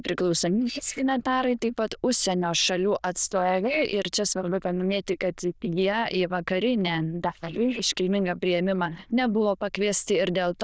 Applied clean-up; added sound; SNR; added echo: neural diffusion model UNIVERSE++.